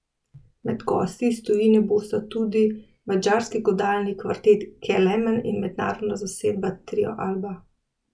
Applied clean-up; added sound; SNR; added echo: none; none; none; none.